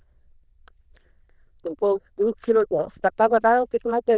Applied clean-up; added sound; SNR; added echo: neural diffusion model UNIVERSE++.